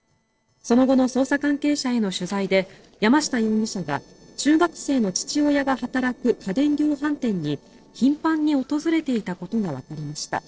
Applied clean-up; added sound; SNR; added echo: neural separator model SepFormer DNS4.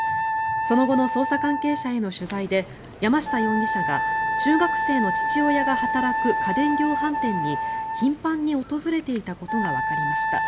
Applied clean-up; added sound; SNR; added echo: none; Wind instrument, woodwind instrument; 1 dB; none.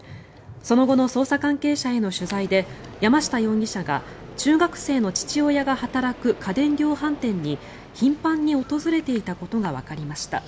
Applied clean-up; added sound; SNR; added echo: none; none; none; none.